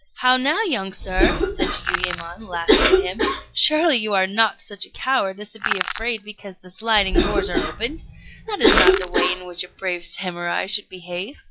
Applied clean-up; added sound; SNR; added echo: classical method log-MMSE.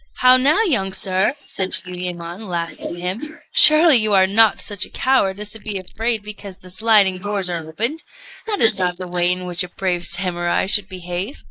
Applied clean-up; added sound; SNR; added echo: neural mask model Resemble Enhance denoiser.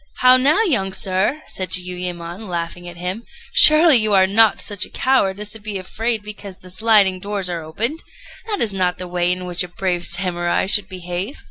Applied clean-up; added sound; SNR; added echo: none; none; none; none.